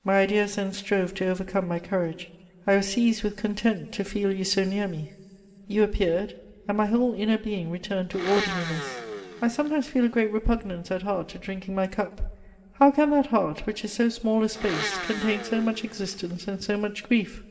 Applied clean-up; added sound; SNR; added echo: none; Domestic sounds, home sounds; 10 dB; reverberation time 2.8 s.